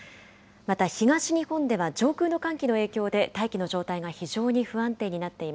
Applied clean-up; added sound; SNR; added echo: none; none; none; none.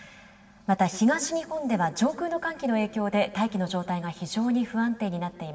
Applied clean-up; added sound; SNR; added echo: none; none; none; reverberation time 2.4 s.